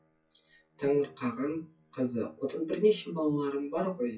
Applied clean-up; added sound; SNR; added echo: classical method WPE with log-MMSE.